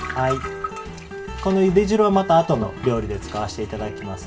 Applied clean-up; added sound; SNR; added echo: none; none; none; reverberation time 0.2 s.